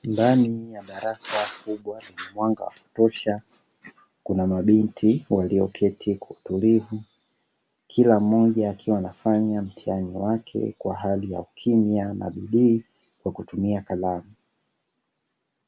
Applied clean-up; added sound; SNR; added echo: none; none; none; none.